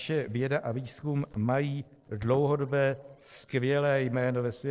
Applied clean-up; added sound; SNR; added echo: neural separator model SepFormer DNS4.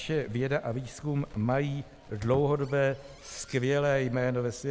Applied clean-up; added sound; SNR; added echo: none; Squeak + Crackle; 19 dB; none.